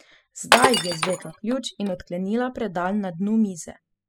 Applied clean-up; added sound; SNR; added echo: classical method spectral subtraction.